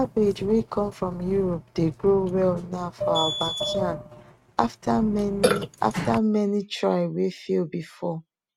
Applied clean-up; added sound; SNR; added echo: neural mask model RNNoise.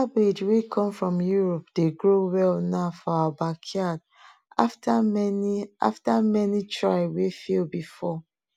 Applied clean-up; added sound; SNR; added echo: none; none; none; none.